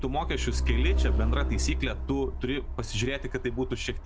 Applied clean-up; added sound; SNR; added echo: none; Truck; -3 dB; none.